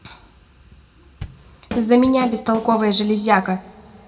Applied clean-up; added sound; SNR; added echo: none; Drum / Drum kit; 13 dB; reverberation time 2.9 s.